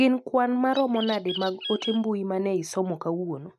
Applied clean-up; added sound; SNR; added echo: neural mask model RNNoise.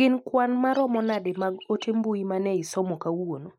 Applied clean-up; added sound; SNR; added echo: neural mask model Resemble Enhance denoiser.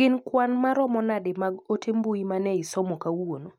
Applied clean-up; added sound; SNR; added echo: none; none; none; none.